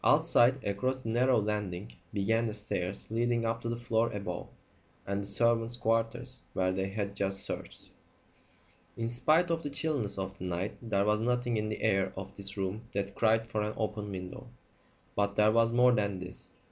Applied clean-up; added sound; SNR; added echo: none; none; none; none.